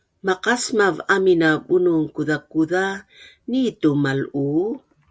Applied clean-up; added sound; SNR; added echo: none; none; none; none.